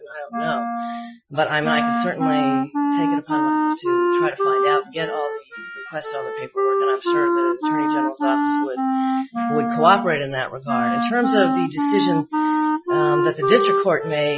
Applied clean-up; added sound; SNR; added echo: classical method Wiener filter.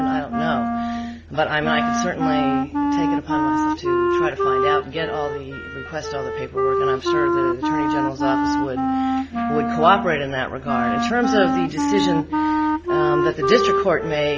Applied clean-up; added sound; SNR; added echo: none; Wind instrument, woodwind instrument; -3 dB; none.